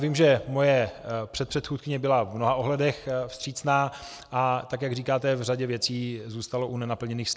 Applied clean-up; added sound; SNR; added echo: none; none; none; none.